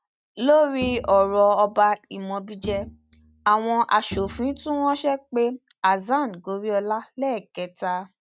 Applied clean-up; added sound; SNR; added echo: neural mask model RNNoise.